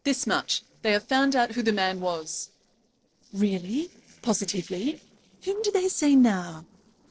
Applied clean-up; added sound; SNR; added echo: neural separator model SepFormer DNS4.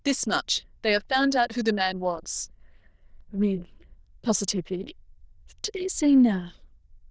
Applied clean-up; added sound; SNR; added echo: neural diffusion model UNIVERSE++.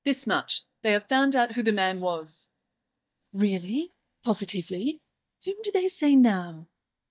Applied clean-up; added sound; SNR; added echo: neural mask model DeepFilterNet 3.